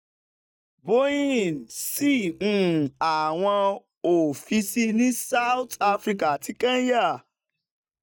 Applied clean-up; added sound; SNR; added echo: neural mask model DeepFilterNet 3.